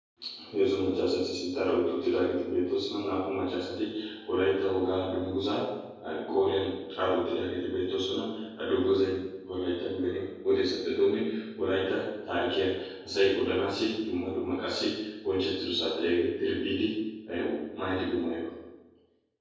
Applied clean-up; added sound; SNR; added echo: none; none; none; reverberation time 1.3 s.